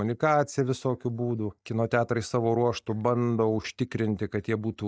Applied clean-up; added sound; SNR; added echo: neural mask model DeepFilterNet 3.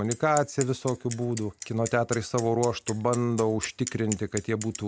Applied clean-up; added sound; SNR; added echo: none; Bicycle; 13 dB; none.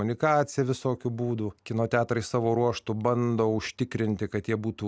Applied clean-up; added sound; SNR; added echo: none; none; none; none.